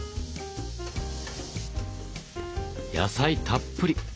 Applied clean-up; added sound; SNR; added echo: none; none; none; none.